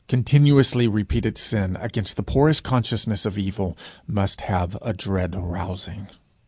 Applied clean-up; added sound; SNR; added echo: none; none; none; none.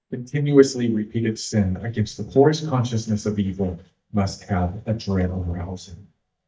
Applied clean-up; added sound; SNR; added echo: neural mask model DeepFilterNet 3.